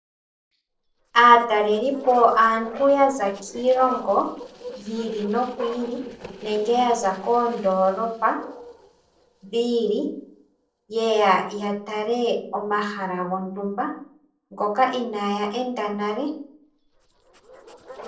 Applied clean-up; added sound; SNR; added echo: neural separator model SepFormer DNS4.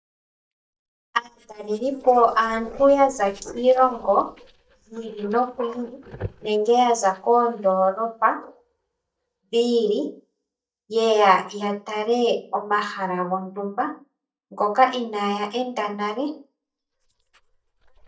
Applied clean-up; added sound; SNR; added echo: neural mask model DeepFilterNet 3.